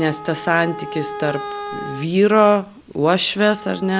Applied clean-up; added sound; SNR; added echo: none; Wind instrument, woodwind instrument; 13 dB; none.